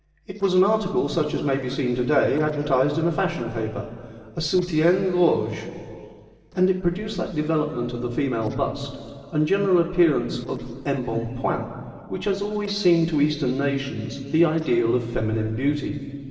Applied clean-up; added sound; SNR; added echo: neural separator model SepFormer DNS4.